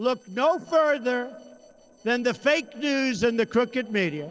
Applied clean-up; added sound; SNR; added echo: neural separator model SepFormer DNS4.